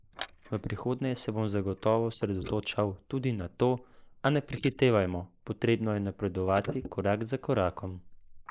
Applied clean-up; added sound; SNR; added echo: neural mask model Resemble Enhance denoiser.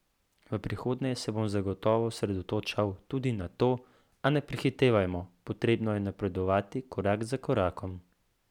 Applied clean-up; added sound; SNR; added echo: none; none; none; none.